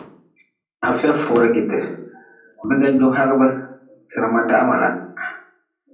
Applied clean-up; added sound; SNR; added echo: none; none; none; reverberation time 0.6 s.